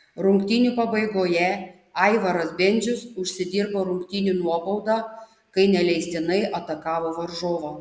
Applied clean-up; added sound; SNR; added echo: none; none; none; none.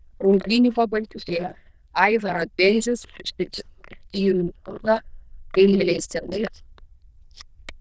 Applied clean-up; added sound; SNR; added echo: neural diffusion model UNIVERSE++.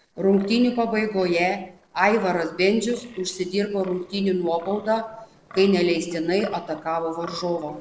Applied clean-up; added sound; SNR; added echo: neural separator model SepFormer DNS4.